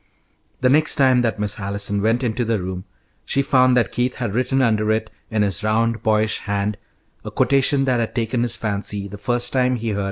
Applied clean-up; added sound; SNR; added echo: none; none; none; none.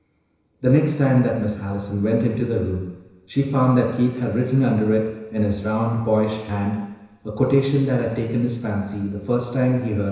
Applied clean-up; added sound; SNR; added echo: none; none; none; reverberation time 1.0 s.